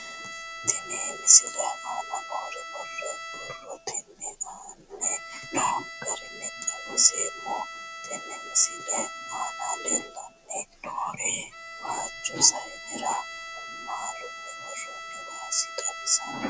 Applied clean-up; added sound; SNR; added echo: none; Bowed string instrument; 11 dB; none.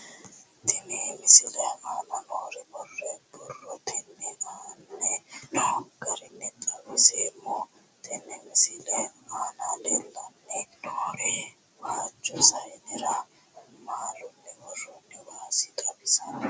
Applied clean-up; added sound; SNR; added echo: none; none; none; none.